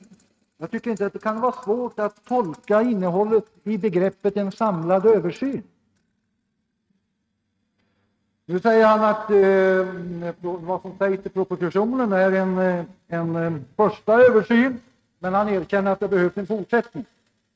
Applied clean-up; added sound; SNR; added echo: neural mask model RNNoise.